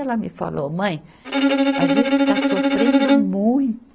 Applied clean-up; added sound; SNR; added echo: none; Bowed string instrument; -4 dB; none.